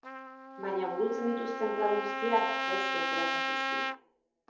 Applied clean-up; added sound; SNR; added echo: none; Trumpet; 1 dB; reverberation time 0.8 s.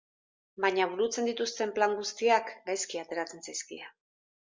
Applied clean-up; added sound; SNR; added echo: none; none; none; none.